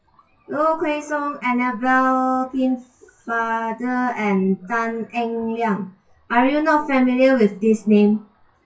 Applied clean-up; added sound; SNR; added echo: classical method WPE with log-MMSE.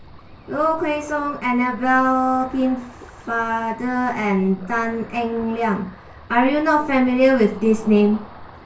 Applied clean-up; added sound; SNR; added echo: none; Ocean; 20 dB; reverberation time 0.3 s.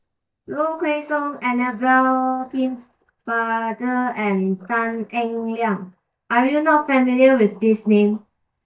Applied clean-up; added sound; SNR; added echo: neural mask model DeepFilterNet 3.